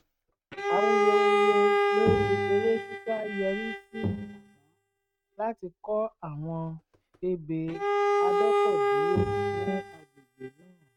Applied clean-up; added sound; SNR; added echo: neural mask model RNNoise.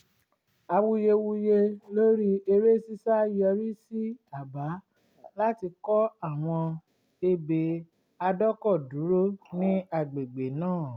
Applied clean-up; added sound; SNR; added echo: none; none; none; none.